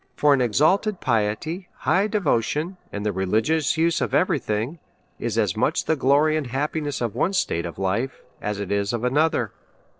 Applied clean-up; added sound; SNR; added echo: neural separator model SepFormer DNS4.